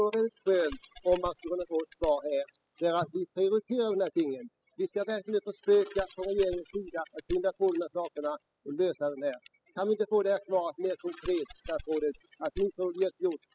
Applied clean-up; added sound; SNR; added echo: classical method spectral subtraction.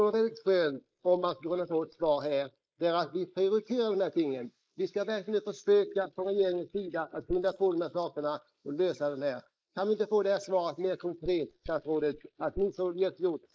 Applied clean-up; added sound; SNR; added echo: neural mask model Resemble Enhance denoiser.